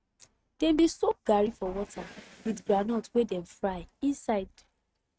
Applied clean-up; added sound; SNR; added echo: neural mask model RNNoise.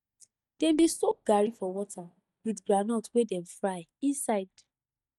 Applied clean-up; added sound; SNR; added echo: neural mask model DeepFilterNet 3.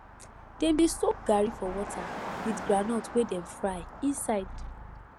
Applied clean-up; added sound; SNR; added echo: none; Car passing by + Purr; 10 dB; none.